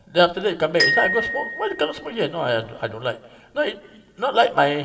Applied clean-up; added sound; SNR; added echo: none; Glockenspiel; 5 dB; reverberation time 2.1 s.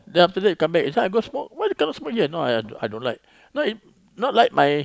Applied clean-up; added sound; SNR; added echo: none; none; none; none.